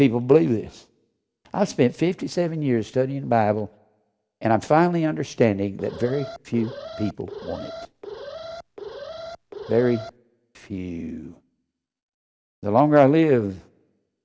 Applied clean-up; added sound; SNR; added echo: none; Alarm; 13 dB; none.